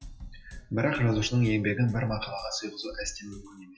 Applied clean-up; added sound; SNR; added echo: classical method WPE with log-MMSE.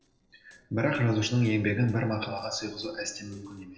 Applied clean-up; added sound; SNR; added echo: neural separator model SepFormer DNS4.